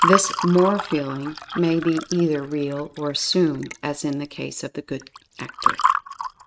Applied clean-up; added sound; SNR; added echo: neural mask model RNNoise.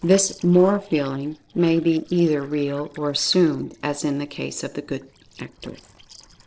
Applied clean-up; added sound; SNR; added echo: neural separator model SepFormer DNS4.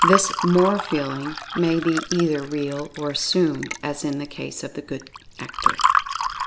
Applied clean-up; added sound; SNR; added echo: none; Fill (with liquid) / Water; 3 dB; none.